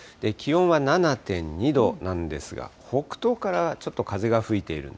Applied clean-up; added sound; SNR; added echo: none; none; none; none.